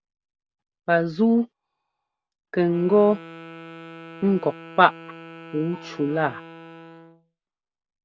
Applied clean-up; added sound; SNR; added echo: none; Wind instrument, woodwind instrument; 19 dB; none.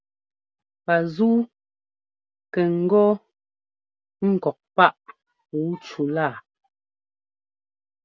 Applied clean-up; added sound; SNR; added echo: none; none; none; none.